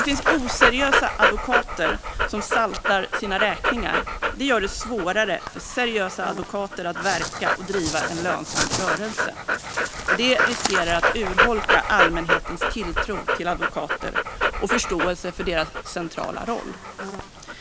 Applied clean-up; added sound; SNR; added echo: none; Dog; -1 dB; none.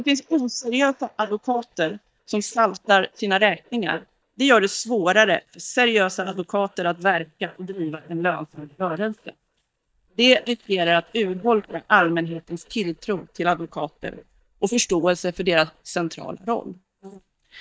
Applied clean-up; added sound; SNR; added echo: neural mask model DeepFilterNet 3.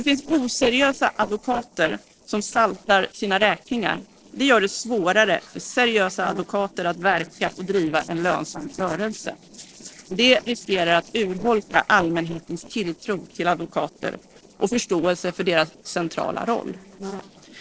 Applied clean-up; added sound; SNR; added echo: neural separator model SepFormer DNS4.